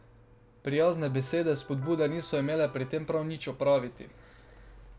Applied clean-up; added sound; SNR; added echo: none; Electric guitar; 20 dB; none.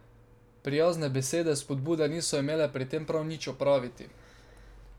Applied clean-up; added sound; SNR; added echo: none; none; none; none.